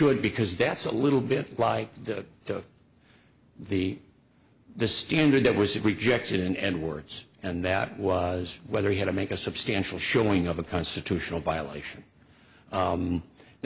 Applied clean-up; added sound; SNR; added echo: none; none; none; none.